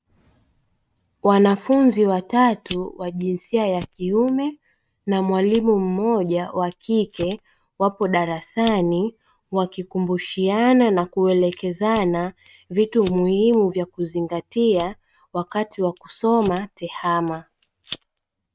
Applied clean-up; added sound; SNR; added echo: neural mask model RNNoise.